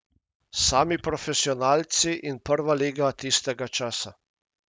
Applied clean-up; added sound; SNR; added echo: none; none; none; none.